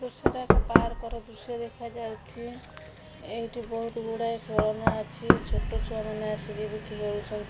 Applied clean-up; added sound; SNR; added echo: none; Knock; -4 dB; none.